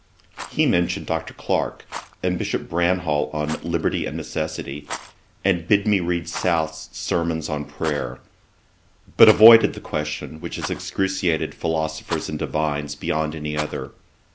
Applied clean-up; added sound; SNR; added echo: none; Rattle; 18 dB; none.